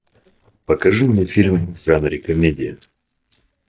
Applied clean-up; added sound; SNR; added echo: neural mask model DeepFilterNet 3.